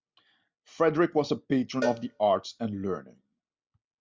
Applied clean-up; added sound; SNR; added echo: none; Cowbell; 11 dB; none.